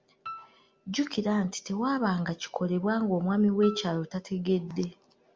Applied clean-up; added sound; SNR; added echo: none; Piano; 19 dB; none.